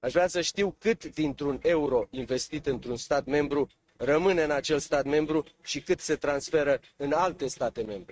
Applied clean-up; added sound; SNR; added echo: neural mask model RNNoise.